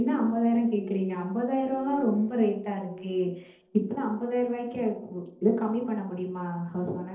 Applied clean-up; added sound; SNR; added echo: neural separator model SepFormer DNS4.